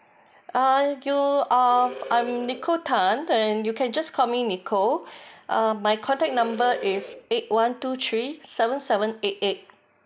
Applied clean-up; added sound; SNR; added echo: none; Animal; 14 dB; none.